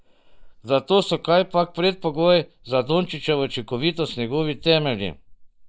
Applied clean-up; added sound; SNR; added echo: neural mask model DeepFilterNet 3.